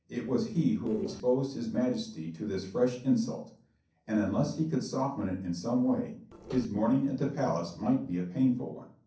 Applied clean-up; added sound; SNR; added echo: neural separator model SepFormer DNS4.